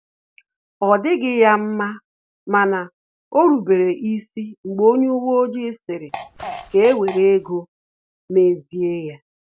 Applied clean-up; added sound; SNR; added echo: none; Fart; 13 dB; none.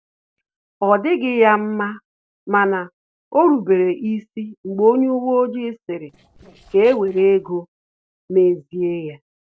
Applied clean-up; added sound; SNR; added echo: neural separator model SepFormer DNS4.